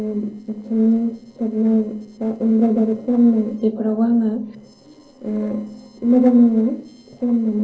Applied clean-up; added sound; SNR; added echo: neural separator model SepFormer DNS4.